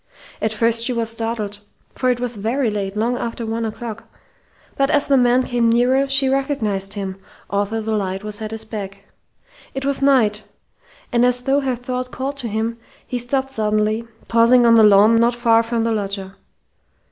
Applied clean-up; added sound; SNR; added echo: none; none; none; none.